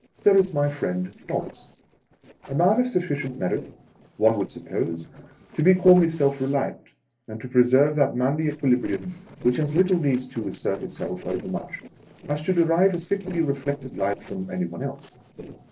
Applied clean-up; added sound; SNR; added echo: neural separator model SepFormer DNS4.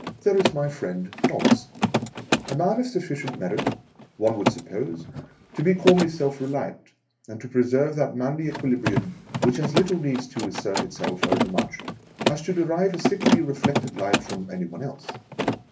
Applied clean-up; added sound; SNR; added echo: none; Mechanisms; 1 dB; reverberation time 0.3 s.